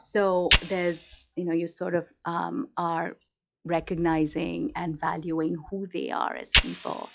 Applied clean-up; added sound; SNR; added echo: classical method log-MMSE.